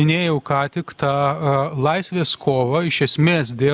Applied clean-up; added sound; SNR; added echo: none; none; none; none.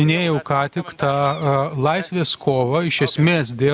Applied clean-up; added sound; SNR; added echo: none; Gull, seagull; 19 dB; none.